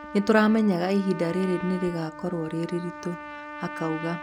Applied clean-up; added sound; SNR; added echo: none; Trumpet; 13 dB; none.